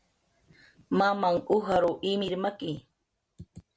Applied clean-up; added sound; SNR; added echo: none; none; none; none.